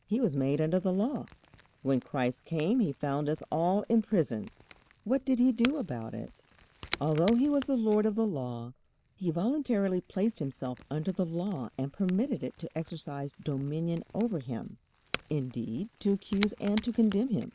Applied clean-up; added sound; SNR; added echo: none; Crack / Crackle; 18 dB; none.